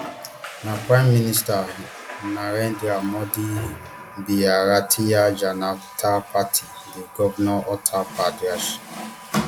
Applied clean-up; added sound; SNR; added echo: none; Water tap, faucet; 12 dB; none.